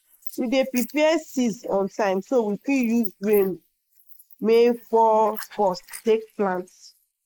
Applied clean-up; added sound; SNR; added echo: neural mask model Resemble Enhance denoiser.